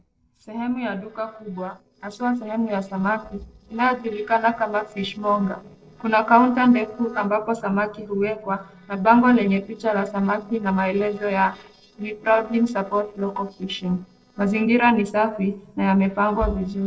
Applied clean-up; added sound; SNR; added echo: neural separator model SepFormer DNS4.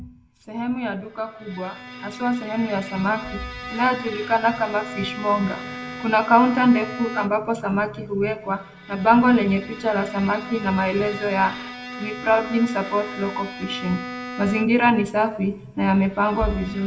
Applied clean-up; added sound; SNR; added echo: none; Bowed string instrument; 13 dB; reverberation time 0.6 s.